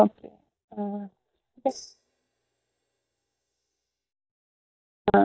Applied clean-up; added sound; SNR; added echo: neural mask model DeepFilterNet 3.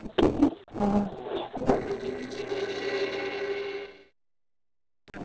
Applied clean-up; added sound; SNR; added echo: neural separator model SepFormer DNS4.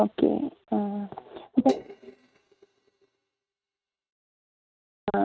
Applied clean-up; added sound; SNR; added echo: neural mask model RNNoise.